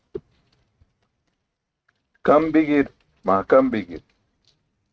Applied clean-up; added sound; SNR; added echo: neural mask model RNNoise.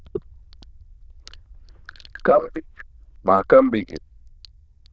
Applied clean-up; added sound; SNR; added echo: neural diffusion model UNIVERSE++.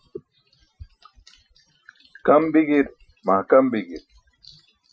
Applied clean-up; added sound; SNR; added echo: classical method Wiener filter.